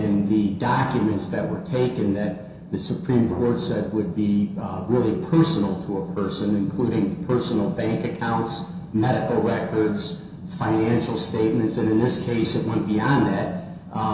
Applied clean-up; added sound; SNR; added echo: none; Brass instrument; 13 dB; reverberation time 0.7 s.